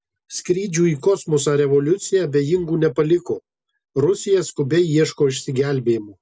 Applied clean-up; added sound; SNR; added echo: none; none; none; none.